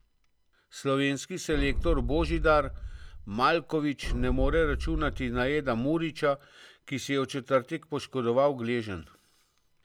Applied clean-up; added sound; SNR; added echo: none; Boom; 3 dB; none.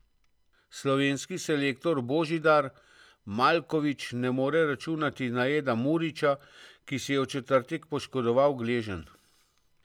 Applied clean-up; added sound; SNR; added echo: none; none; none; none.